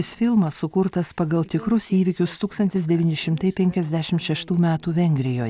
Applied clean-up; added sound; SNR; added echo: none; none; none; none.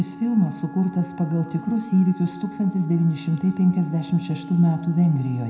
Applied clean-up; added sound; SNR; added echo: none; Wind instrument, woodwind instrument; 16 dB; reverberation time 0.7 s.